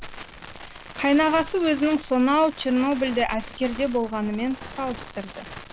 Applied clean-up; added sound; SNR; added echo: none; Crackle; 15 dB; none.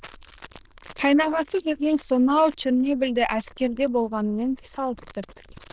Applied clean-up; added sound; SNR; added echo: neural diffusion model UNIVERSE++.